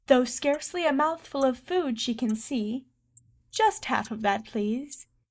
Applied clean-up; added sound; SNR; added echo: neural mask model Resemble Enhance denoiser.